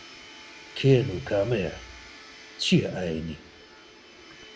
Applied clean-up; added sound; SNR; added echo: none; Domestic sounds, home sounds; 18 dB; none.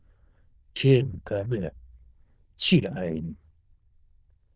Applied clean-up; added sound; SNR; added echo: neural diffusion model UNIVERSE++.